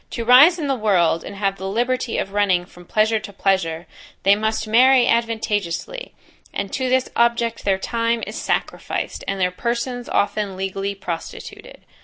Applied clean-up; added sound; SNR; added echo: none; none; none; none.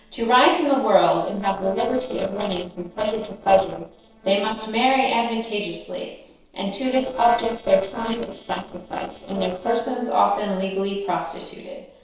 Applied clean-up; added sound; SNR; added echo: neural separator model SepFormer DNS4.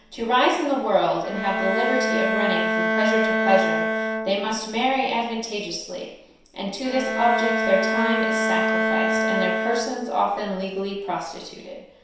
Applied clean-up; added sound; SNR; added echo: none; Bowed string instrument; 1 dB; reverberation time 0.7 s.